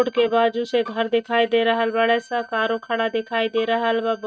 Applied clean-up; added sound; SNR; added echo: neural mask model RNNoise.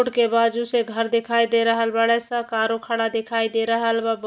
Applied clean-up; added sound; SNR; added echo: none; none; none; none.